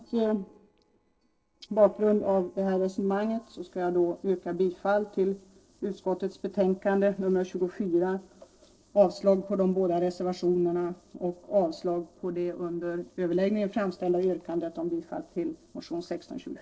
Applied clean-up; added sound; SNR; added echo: neural separator model SepFormer DNS4.